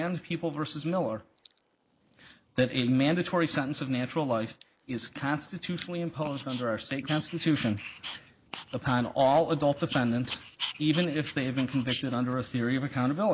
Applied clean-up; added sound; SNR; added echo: neural mask model Resemble Enhance denoiser.